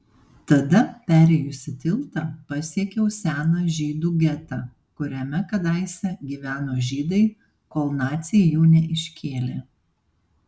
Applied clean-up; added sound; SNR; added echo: none; none; none; none.